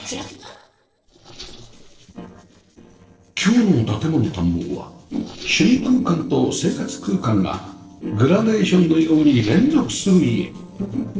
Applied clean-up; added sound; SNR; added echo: neural separator model SepFormer DNS4.